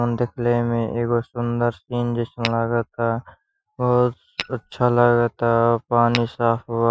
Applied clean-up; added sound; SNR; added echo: classical method Wiener filter.